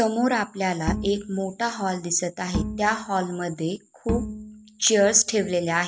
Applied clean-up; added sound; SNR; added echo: none; Bowed string instrument; 8 dB; none.